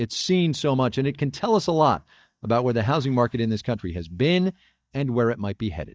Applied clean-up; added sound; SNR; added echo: neural mask model DeepFilterNet 3.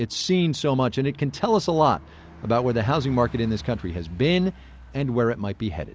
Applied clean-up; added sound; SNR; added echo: none; Bus; 20 dB; none.